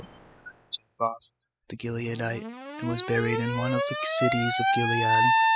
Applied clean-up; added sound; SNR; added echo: classical method spectral subtraction.